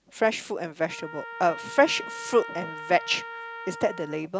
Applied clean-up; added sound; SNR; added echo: none; Trumpet; 12 dB; none.